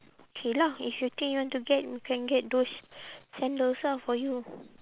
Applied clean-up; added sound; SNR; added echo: none; none; none; none.